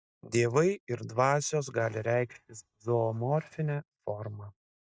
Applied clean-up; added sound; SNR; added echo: neural mask model DeepFilterNet 3.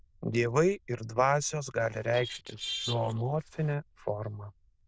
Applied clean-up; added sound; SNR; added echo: neural diffusion model UNIVERSE++.